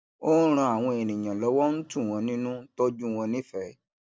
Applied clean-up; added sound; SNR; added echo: none; none; none; none.